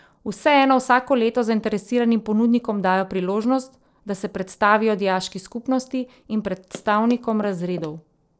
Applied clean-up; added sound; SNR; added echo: neural separator model SepFormer DNS4.